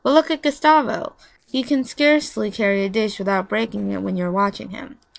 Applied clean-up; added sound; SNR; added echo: neural separator model SepFormer DNS4.